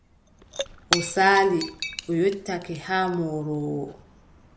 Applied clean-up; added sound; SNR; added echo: none; Shatter / Crushing; 9 dB; none.